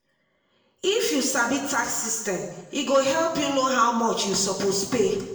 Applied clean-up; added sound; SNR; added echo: none; none; none; reverberation time 0.9 s.